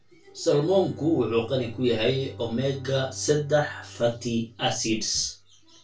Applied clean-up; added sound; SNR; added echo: none; Bowed string instrument; 19 dB; reverberation time 0.2 s.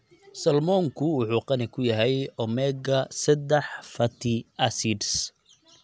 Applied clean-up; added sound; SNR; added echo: none; none; none; none.